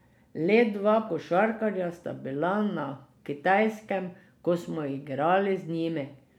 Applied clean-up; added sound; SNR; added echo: none; none; none; none.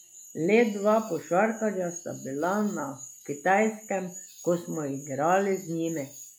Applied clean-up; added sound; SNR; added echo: classical method log-MMSE.